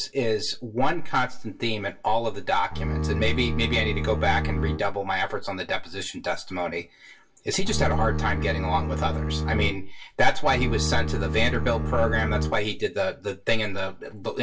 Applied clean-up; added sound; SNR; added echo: none; Bowed string instrument; 2 dB; reverberation time 0.1 s.